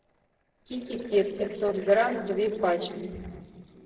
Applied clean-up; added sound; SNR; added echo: neural separator model SepFormer DNS4.